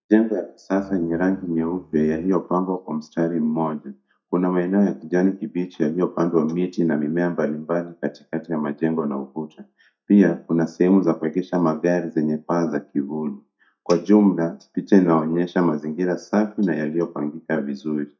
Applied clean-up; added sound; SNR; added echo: neural mask model DeepFilterNet 3.